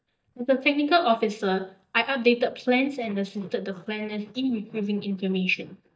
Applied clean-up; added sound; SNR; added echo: neural mask model DeepFilterNet 3.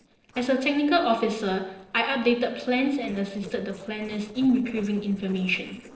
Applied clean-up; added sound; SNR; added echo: neural separator model SepFormer DNS4.